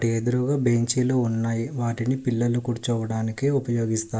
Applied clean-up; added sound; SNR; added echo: neural mask model Resemble Enhance denoiser.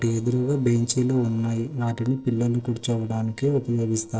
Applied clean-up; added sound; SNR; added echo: neural separator model SepFormer DNS4.